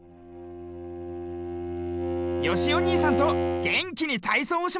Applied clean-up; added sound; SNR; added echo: none; Bowed string instrument; -1 dB; none.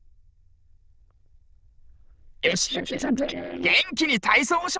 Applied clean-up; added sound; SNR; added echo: neural diffusion model UNIVERSE++.